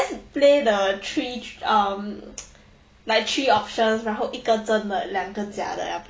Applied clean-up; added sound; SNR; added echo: none; none; none; none.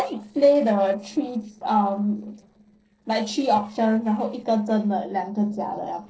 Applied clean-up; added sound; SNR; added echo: neural separator model SepFormer DNS4.